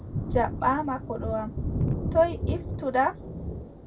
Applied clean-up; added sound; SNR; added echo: none; Thunder; 3 dB; reverberation time 0.4 s.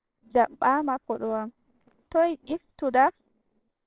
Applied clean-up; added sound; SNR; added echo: neural separator model SepFormer WHAMR!.